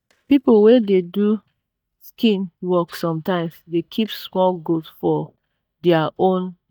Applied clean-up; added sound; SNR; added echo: neural mask model DeepFilterNet 3.